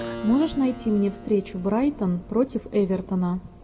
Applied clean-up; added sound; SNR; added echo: none; Keyboard (musical); 16 dB; reverberation time 1.2 s.